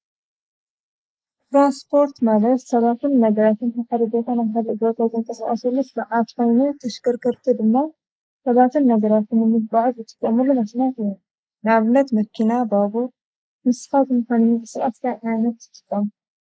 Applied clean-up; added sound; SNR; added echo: neural mask model Resemble Enhance denoiser.